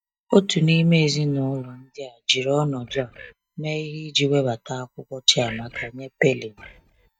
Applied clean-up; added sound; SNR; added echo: neural mask model DeepFilterNet 3.